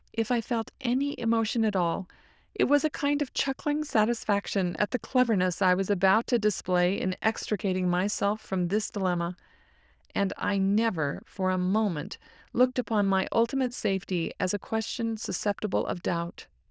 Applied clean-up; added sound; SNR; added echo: neural diffusion model UNIVERSE++.